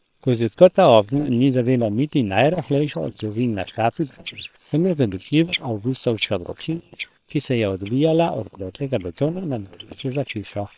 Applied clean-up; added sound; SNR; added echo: neural separator model SepFormer WHAM!.